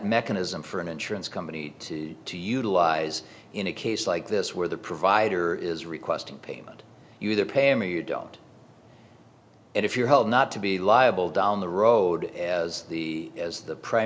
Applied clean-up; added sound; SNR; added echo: none; none; none; none.